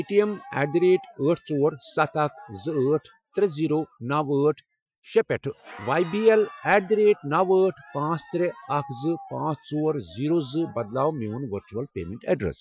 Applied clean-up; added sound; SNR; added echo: classical method Wiener filter.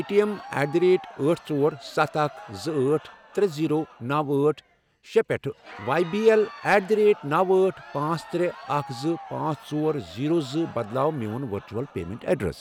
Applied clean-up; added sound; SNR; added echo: none; Crowd; 19 dB; none.